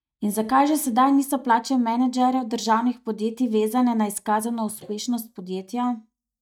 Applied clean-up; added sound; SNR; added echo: neural mask model DeepFilterNet 3.